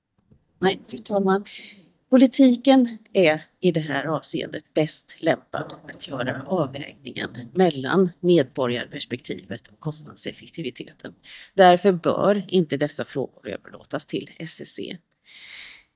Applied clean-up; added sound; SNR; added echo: neural mask model DeepFilterNet 3.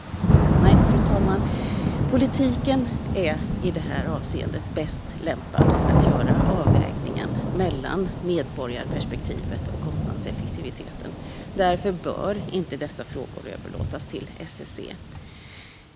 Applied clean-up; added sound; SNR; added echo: none; Thunder / Rain; -5 dB; none.